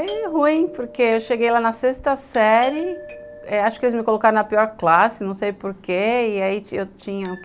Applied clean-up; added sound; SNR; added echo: none; Bicycle bell + Doorbell; 20 dB; none.